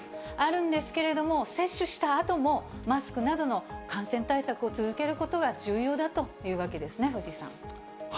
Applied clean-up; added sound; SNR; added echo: none; none; none; none.